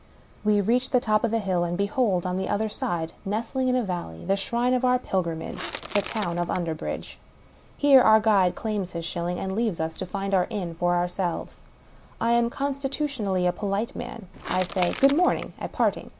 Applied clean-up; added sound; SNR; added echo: none; Crushing / Wood; 11 dB; none.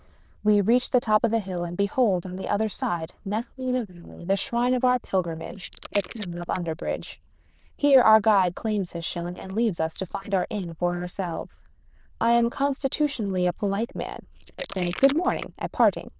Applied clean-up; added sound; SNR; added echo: neural diffusion model UNIVERSE++.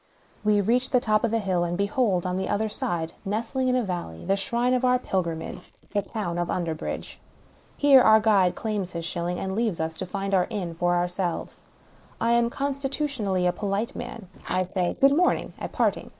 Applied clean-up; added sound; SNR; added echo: neural mask model Resemble Enhance denoiser.